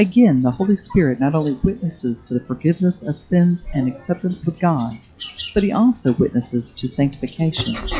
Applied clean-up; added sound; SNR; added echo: classical method log-MMSE.